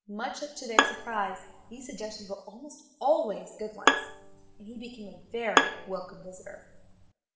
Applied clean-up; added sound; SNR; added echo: none; Bowed string instrument; -4 dB; reverberation time 0.9 s.